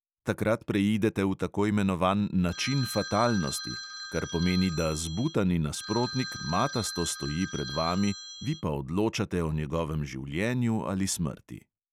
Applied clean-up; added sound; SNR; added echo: none; Telephone; 11 dB; none.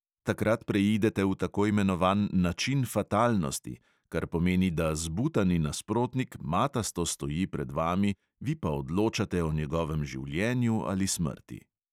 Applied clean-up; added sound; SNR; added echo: none; none; none; none.